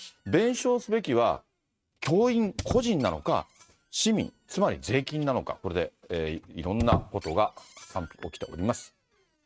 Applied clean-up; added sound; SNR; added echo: neural mask model RNNoise.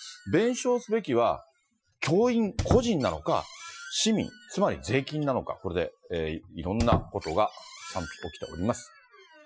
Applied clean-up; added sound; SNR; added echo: classical method Wiener filter.